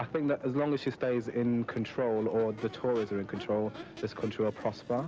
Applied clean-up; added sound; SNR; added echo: none; Crowd / Race car, auto racing / Accelerating, revving, vroom; 18 dB; none.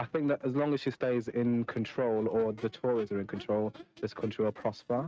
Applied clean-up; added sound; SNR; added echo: neural mask model RNNoise.